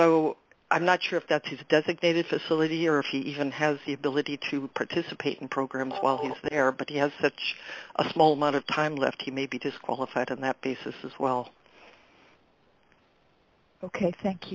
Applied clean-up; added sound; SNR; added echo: none; none; none; none.